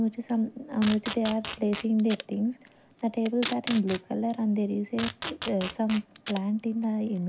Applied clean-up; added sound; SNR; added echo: none; Packing tape, duct tape; 9 dB; none.